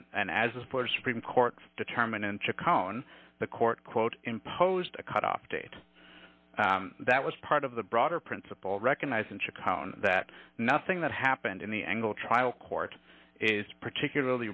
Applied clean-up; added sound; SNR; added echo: none; none; none; none.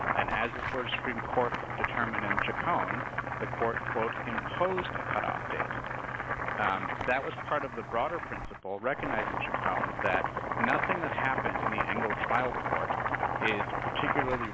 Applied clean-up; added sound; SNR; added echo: none; Boiling; -1 dB; none.